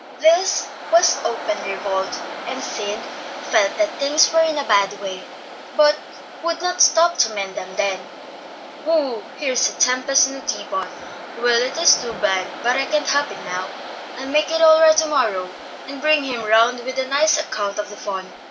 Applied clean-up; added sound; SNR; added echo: none; Waves, surf; 13 dB; none.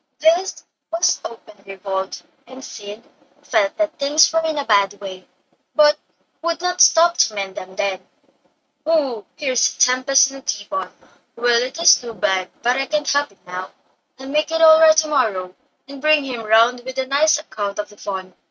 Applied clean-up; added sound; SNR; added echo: neural mask model RNNoise.